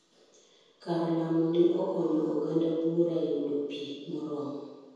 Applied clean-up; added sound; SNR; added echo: none; none; none; reverberation time 1.2 s.